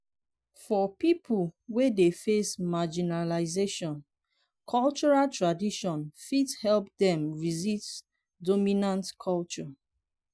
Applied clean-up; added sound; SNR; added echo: none; none; none; none.